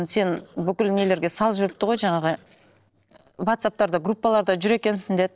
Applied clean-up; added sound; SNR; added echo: neural separator model SepFormer DNS4.